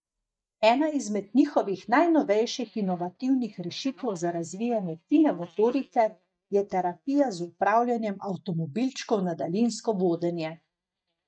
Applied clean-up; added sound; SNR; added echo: neural mask model DeepFilterNet 3.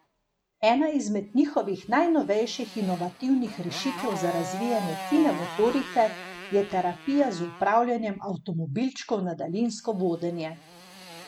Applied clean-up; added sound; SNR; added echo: none; Motorcycle; 14 dB; none.